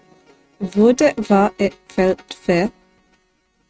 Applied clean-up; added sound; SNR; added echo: neural mask model RNNoise.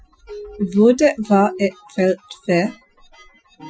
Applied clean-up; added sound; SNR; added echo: classical method Wiener filter.